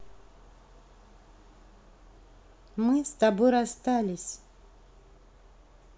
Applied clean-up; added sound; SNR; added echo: none; none; none; none.